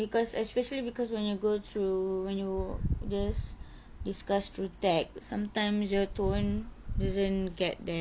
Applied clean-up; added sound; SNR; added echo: none; none; none; none.